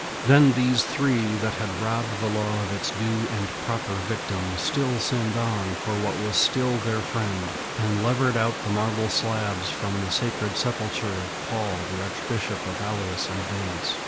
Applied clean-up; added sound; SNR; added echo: none; Stream / Liquid; 6 dB; none.